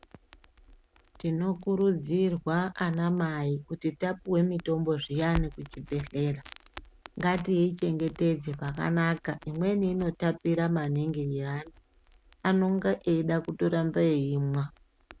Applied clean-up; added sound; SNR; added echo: none; Crackle; 19 dB; none.